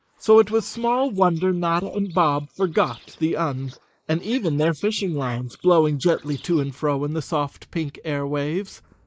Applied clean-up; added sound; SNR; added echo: neural mask model Resemble Enhance denoiser.